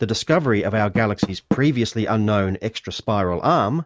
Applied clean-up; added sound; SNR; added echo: neural mask model RNNoise.